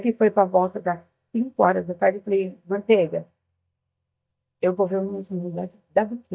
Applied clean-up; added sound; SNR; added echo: neural mask model DeepFilterNet 3.